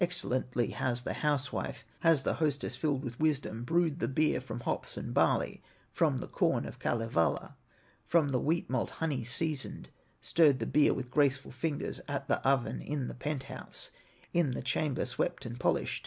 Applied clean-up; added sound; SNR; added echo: none; none; none; none.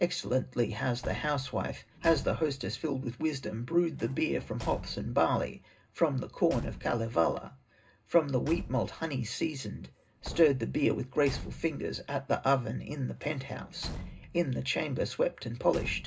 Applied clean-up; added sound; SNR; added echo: none; Slam / Truck / Car; 15 dB; reverberation time 0.2 s.